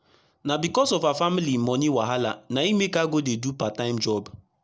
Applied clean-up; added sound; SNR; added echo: none; none; none; none.